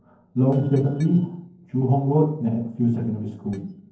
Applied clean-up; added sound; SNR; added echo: neural separator model SepFormer DNS4.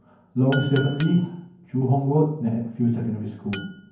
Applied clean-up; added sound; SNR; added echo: none; Chink, clink; 7 dB; reverberation time 0.9 s.